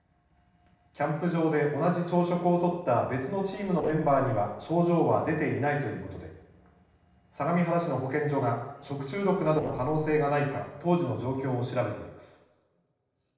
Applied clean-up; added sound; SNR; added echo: neural separator model SepFormer DNS4.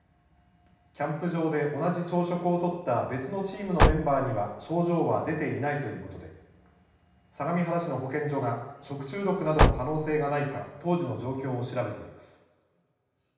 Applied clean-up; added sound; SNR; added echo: none; Car; -3 dB; reverberation time 0.9 s.